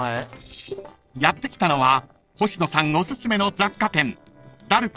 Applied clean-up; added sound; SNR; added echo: neural separator model SepFormer DNS4.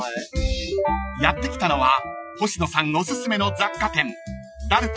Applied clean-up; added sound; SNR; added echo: classical method Wiener filter.